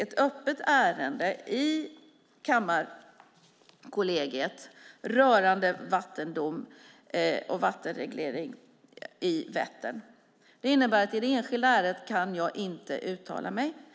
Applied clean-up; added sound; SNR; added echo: none; none; none; none.